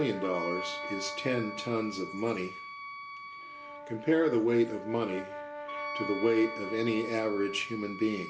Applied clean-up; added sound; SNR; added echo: none; Wind instrument, woodwind instrument + Brass instrument; 9 dB; none.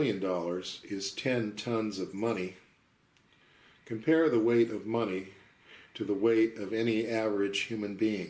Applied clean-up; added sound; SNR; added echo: none; none; none; none.